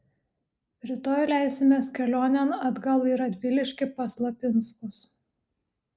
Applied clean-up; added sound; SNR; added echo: none; none; none; none.